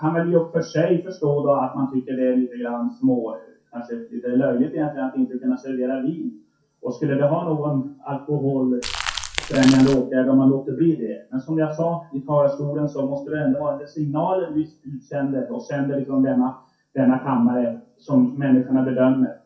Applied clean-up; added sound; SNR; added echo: classical method WPE with log-MMSE.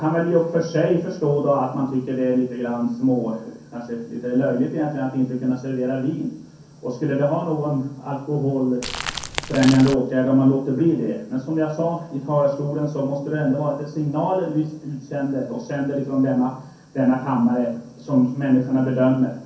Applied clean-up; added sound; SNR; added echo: none; Crumpling, crinkling / Crackle; 7 dB; reverberation time 0.6 s.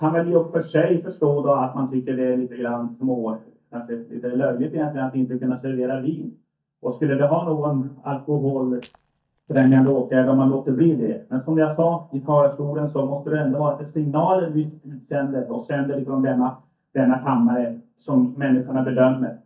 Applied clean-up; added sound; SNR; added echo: neural mask model DeepFilterNet 3.